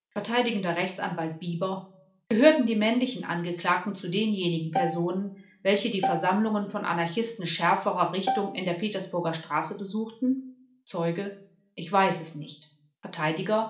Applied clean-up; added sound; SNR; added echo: none; Bowed string instrument; 6 dB; reverberation time 0.4 s.